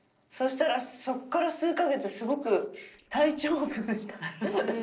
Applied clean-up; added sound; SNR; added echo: neural separator model SepFormer DNS4.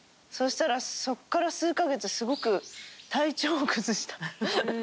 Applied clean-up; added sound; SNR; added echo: none; none; none; none.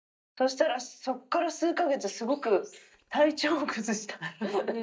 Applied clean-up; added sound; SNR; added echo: neural mask model DeepFilterNet 3.